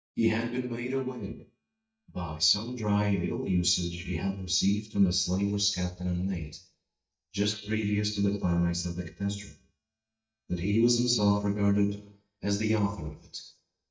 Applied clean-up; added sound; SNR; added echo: neural mask model DeepFilterNet 3.